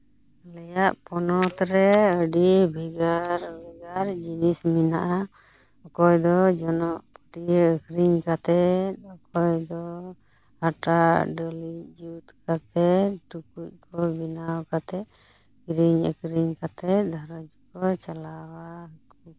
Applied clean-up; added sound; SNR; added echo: none; none; none; none.